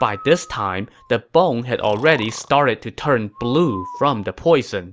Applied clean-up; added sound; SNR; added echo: none; Breathing; 19 dB; none.